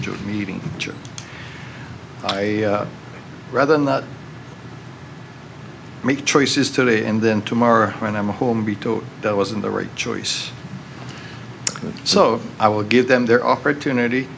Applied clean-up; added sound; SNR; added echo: none; none; none; none.